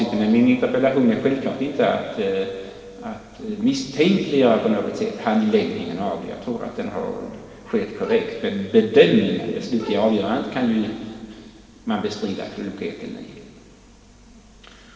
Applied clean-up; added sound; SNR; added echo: none; Bowed string instrument; 12 dB; reverberation time 2.1 s.